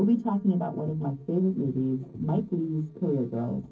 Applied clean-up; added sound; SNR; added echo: neural separator model SepFormer DNS4.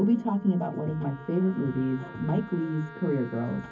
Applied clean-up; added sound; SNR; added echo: none; Wind instrument, woodwind instrument; 20 dB; reverberation time 0.3 s.